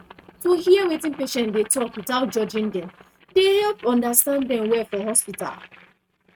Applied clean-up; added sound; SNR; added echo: neural mask model RNNoise.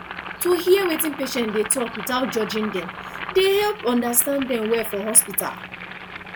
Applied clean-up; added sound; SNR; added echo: none; Boiling; 11 dB; none.